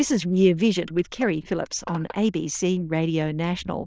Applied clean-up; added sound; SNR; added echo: neural diffusion model UNIVERSE++.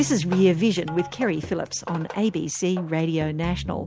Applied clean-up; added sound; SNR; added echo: none; Bowed string instrument; 19 dB; none.